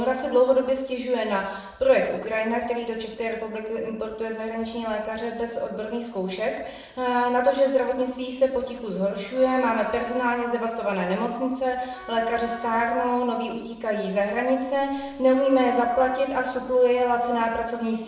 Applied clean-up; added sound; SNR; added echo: none; Wind instrument, woodwind instrument; 19 dB; reverberation time 0.8 s.